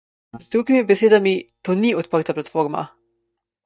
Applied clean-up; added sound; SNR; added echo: neural mask model DeepFilterNet 3.